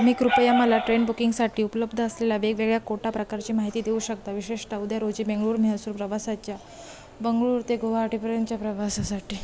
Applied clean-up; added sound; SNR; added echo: none; none; none; none.